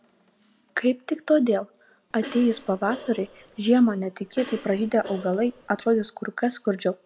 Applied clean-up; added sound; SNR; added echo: none; Cough; 17 dB; none.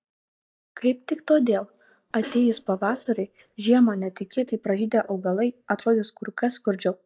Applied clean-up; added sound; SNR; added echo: neural mask model DeepFilterNet 3.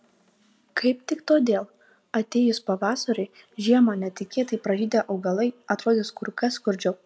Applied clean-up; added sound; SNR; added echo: none; none; none; none.